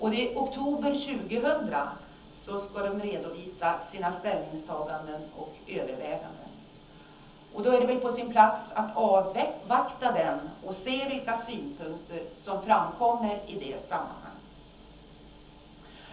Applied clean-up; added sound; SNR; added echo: none; none; none; reverberation time 0.7 s.